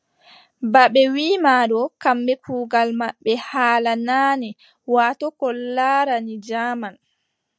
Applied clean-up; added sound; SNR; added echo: none; none; none; none.